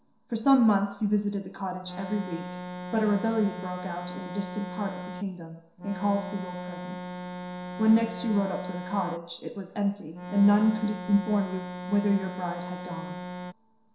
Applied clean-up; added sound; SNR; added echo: none; Organ; 8 dB; reverberation time 0.7 s.